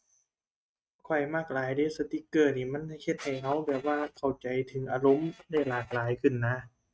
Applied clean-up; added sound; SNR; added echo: neural mask model RNNoise.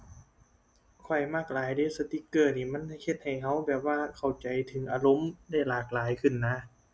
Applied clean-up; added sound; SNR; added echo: none; none; none; none.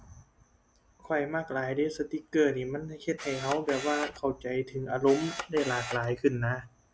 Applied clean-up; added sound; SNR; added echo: none; Camera; 9 dB; none.